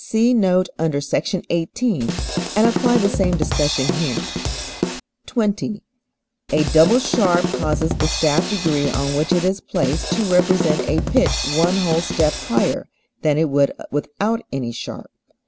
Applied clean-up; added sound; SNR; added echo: none; Drum kit; 2 dB; none.